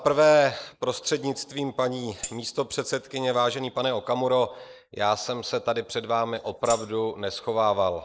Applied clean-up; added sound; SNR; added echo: neural mask model Resemble Enhance denoiser.